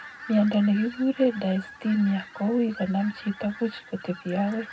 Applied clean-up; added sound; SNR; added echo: none; Fowl; 17 dB; reverberation time 0.3 s.